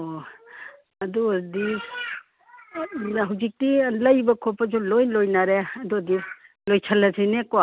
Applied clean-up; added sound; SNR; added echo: none; none; none; none.